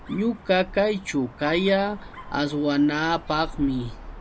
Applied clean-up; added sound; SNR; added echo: none; Dog; 15 dB; none.